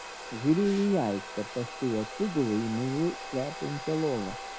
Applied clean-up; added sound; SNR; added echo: none; Domestic sounds, home sounds; 11 dB; none.